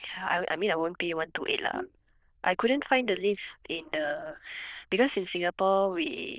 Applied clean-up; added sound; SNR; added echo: neural diffusion model UNIVERSE++.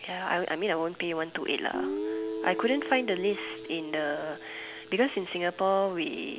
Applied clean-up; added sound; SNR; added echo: none; Guitar; 9 dB; none.